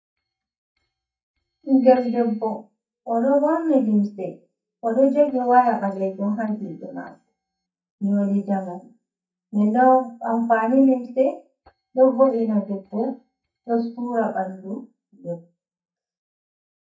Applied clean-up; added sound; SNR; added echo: neural mask model DeepFilterNet 3.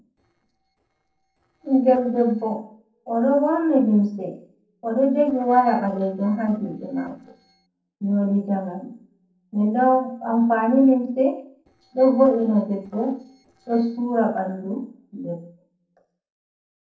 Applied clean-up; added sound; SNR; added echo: neural separator model SepFormer DNS4.